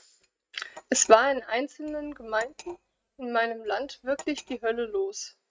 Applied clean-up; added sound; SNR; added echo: neural mask model RNNoise.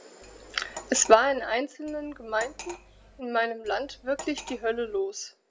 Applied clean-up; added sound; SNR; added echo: none; Cutlery, silverware; 17 dB; none.